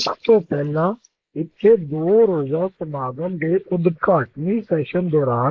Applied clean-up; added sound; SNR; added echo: neural mask model Resemble Enhance denoiser.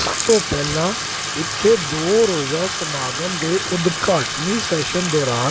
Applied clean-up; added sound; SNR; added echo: none; Bathtub (filling or washing); 4 dB; none.